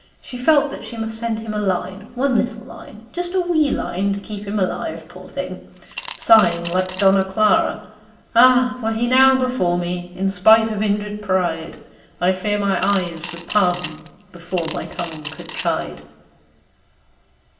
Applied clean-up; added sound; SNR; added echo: none; Coin (dropping) / Glass; 10 dB; reverberation time 1.3 s.